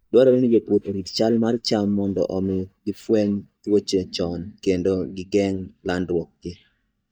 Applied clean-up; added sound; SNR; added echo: neural mask model DeepFilterNet 3.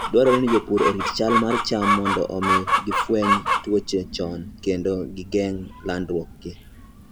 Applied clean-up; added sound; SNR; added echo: none; Chicken, rooster; 3 dB; none.